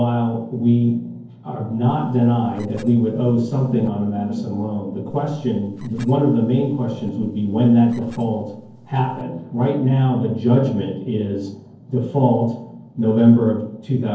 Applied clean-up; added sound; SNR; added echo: neural separator model SepFormer DNS4.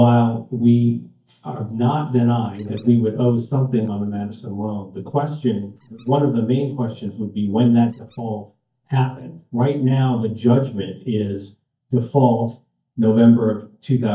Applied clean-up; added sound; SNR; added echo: neural mask model DeepFilterNet 3.